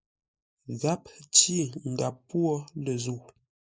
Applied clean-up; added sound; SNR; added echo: neural mask model Resemble Enhance denoiser.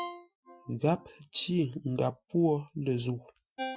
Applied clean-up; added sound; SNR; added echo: classical method Wiener filter.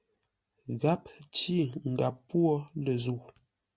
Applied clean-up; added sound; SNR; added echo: none; none; none; none.